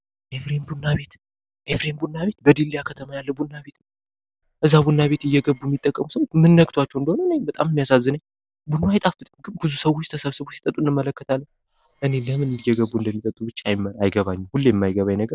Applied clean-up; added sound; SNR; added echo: neural separator model SepFormer DNS4.